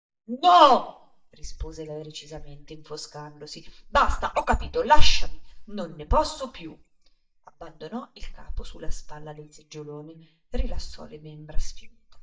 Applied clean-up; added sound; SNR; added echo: neural mask model DeepFilterNet 3.